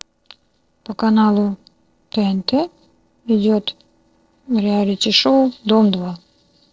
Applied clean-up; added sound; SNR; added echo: neural separator model SepFormer DNS4.